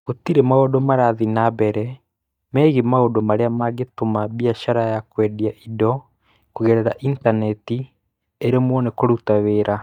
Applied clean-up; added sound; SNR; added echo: neural mask model DeepFilterNet 3.